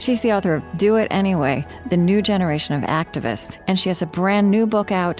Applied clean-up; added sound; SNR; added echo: none; none; none; none.